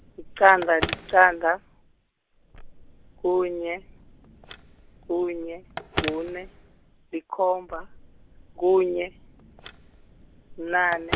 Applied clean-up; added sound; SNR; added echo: none; Telephone; 12 dB; none.